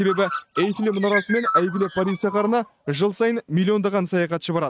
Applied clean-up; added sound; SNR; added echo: neural mask model RNNoise.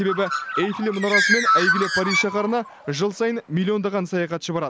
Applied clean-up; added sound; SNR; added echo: none; Bird; 1 dB; none.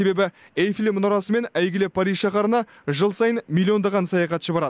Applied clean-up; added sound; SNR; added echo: none; none; none; none.